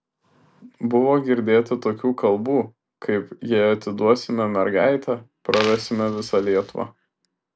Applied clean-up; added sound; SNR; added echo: none; Coin (dropping); 11 dB; none.